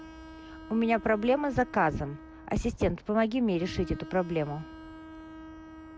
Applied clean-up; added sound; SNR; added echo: none; Bowed string instrument; 17 dB; none.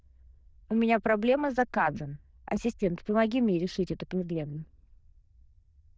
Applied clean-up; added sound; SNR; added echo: neural diffusion model UNIVERSE++.